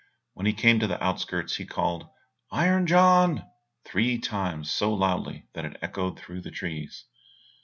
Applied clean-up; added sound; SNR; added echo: none; none; none; none.